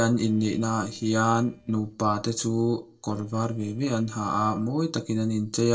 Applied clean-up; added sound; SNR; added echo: neural separator model SepFormer DNS4.